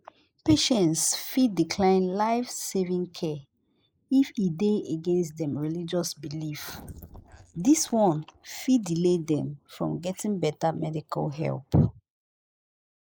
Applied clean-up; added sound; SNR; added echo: neural mask model Resemble Enhance denoiser.